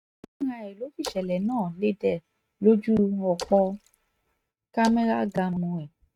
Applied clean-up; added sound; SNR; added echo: neural mask model RNNoise.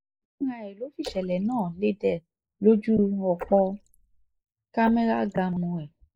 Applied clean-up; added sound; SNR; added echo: neural mask model Resemble Enhance denoiser.